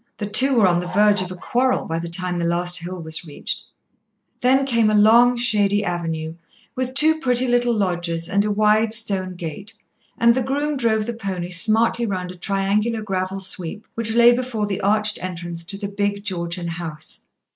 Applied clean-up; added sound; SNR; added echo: neural mask model Resemble Enhance denoiser.